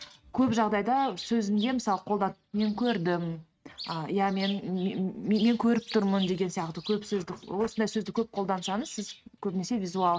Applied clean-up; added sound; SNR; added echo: neural mask model RNNoise.